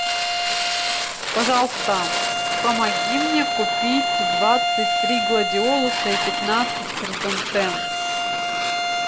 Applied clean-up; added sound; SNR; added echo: none; Bowed string instrument + Fire; -3 dB; none.